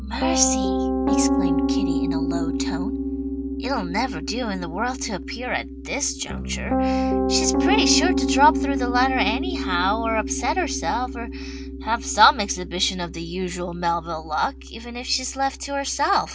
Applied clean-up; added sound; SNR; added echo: none; Piano; 0 dB; none.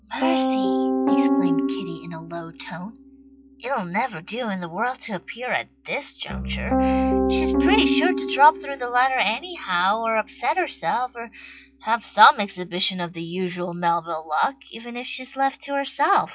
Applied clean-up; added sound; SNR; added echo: classical method log-MMSE.